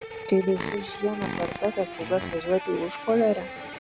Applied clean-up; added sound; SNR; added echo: none; Fart + Electric guitar; 9 dB; none.